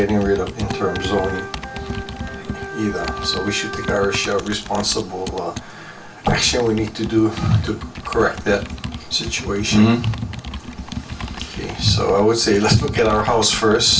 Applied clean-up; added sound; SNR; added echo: none; Computer keyboard; 11 dB; reverberation time 0.2 s.